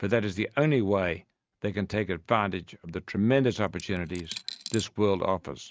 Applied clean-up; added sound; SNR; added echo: neural mask model RNNoise.